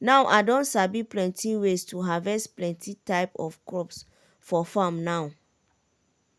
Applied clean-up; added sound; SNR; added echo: none; none; none; none.